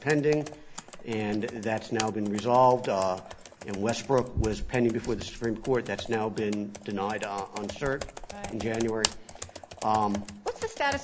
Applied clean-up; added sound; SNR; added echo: none; Computer keyboard; 11 dB; none.